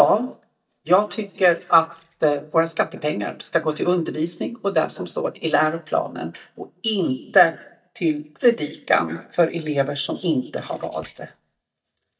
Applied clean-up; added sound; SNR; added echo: neural mask model DeepFilterNet 3.